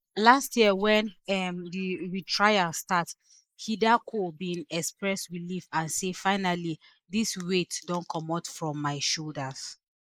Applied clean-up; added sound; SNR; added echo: neural mask model Resemble Enhance denoiser.